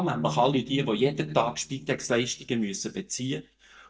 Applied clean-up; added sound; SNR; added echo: neural mask model DeepFilterNet 3.